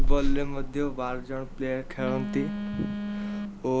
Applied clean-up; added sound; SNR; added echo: none; Telephone; -3 dB; none.